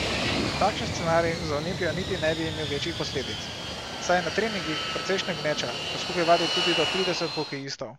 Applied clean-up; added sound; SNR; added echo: none; Fixed-wing aircraft, airplane; 2 dB; none.